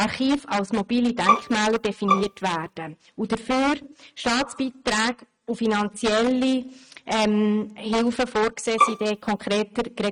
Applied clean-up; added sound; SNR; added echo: neural mask model RNNoise.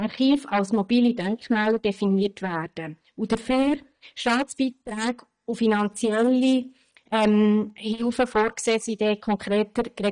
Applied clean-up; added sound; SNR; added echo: neural mask model DeepFilterNet 3.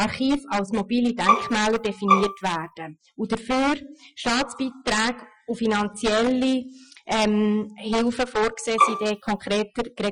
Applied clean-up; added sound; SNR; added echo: classical method Wiener filter.